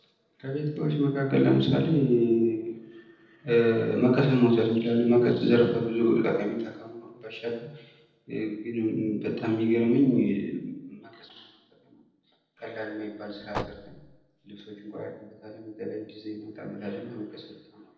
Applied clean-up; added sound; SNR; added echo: neural separator model SepFormer DNS4.